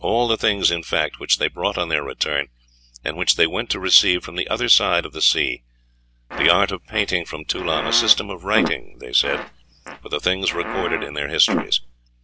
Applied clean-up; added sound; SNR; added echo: none; Fart; 8 dB; none.